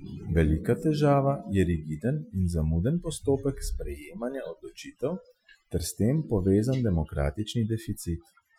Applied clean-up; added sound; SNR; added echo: classical method Wiener filter.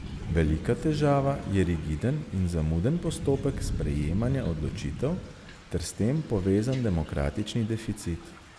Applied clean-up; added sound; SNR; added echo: none; Thunder / Rain; 10 dB; none.